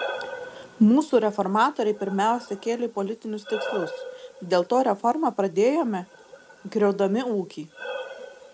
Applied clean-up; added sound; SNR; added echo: none; Breathing; 14 dB; none.